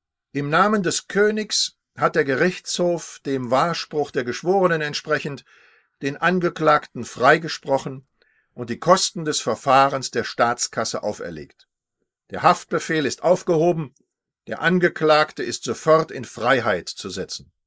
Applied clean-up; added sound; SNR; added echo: neural mask model Resemble Enhance denoiser.